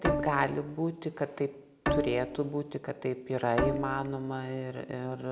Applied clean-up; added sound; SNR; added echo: none; Bowed string instrument; 4 dB; none.